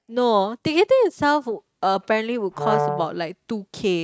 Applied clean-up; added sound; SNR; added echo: neural mask model RNNoise.